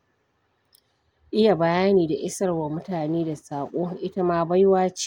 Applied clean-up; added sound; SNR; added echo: none; none; none; none.